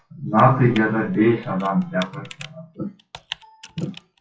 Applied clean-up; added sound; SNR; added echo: classical method WPE with log-MMSE.